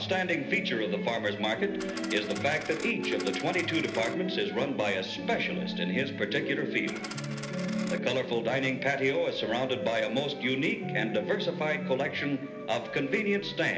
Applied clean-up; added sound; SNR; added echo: none; Coin (dropping); 12 dB; reverberation time 0.8 s.